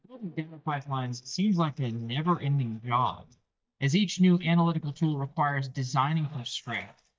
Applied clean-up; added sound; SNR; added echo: neural mask model DeepFilterNet 3.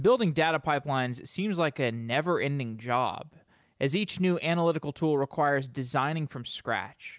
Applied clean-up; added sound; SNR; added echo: none; none; none; none.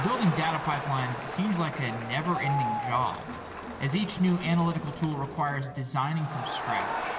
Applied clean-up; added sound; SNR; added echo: none; Crowd; 6 dB; reverberation time 2.1 s.